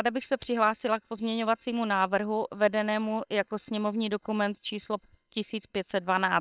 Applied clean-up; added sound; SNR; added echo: neural separator model SepFormer WHAM!.